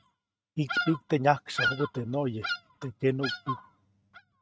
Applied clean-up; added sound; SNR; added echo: neural mask model RNNoise.